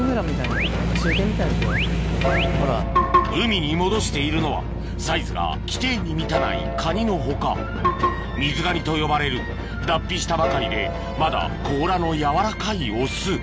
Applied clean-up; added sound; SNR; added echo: none; Piano; 12 dB; none.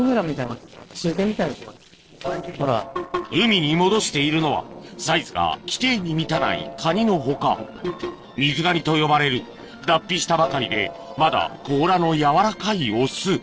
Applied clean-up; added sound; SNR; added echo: neural separator model SepFormer DNS4.